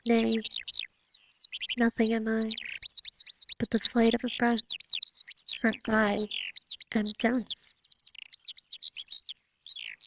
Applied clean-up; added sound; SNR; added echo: neural separator model SepFormer WHAMR!.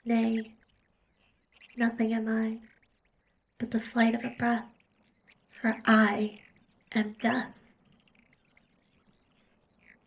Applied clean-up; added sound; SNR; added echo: neural separator model SepFormer DNS4.